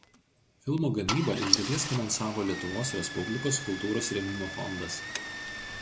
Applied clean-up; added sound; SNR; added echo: none; Engine starting / Car; 4 dB; none.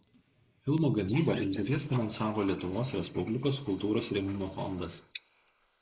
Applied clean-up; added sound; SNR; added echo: neural mask model Resemble Enhance denoiser.